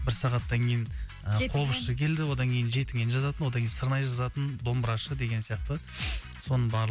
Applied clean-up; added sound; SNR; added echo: none; none; none; none.